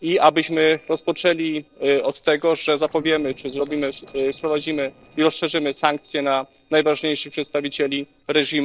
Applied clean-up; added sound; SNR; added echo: neural separator model SepFormer DNS4.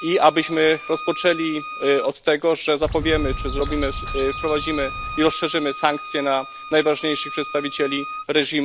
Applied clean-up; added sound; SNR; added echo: none; Bowed string instrument + Bird; 10 dB; none.